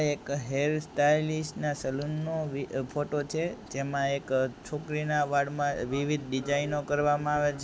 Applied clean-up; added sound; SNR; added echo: none; none; none; none.